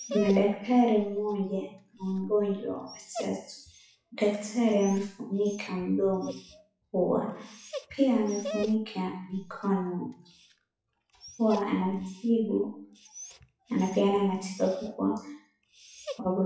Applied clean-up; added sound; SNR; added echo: classical method WPE with log-MMSE.